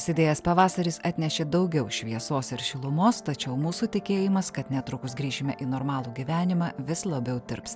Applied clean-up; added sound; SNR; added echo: none; none; none; none.